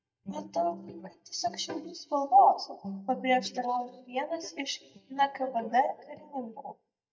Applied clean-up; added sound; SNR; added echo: neural mask model DeepFilterNet 3.